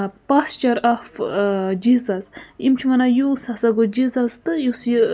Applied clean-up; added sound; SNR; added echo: none; none; none; none.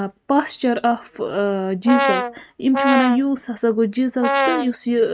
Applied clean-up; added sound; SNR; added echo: neural mask model RNNoise.